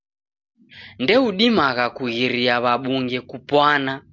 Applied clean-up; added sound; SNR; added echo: none; none; none; none.